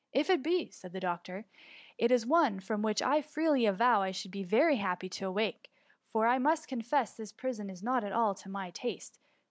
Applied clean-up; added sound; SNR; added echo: none; none; none; none.